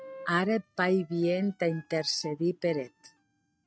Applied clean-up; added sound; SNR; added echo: neural mask model RNNoise.